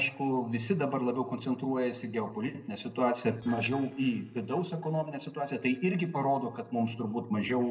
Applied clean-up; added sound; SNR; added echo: neural separator model SepFormer DNS4.